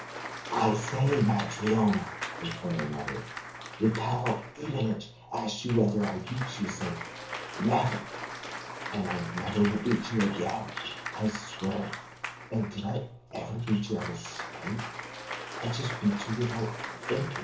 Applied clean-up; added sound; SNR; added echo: none; Applause / Cheering; 9 dB; reverberation time 0.6 s.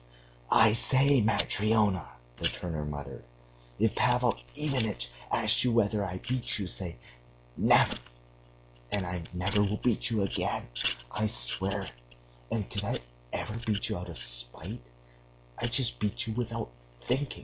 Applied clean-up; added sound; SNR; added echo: none; none; none; none.